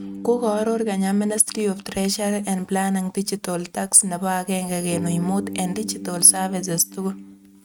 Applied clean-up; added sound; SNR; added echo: neural mask model RNNoise.